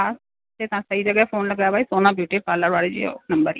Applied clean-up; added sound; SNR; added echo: none; none; none; none.